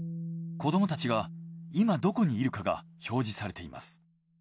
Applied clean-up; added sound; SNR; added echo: none; Bass guitar; 12 dB; none.